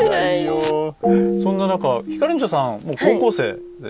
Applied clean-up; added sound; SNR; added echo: none; none; none; none.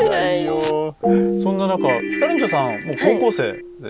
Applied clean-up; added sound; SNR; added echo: none; Ringtone / Keyboard (musical); 7 dB; none.